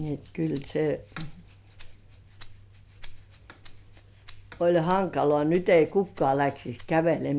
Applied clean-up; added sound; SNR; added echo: none; Rattle (instrument); 18 dB; none.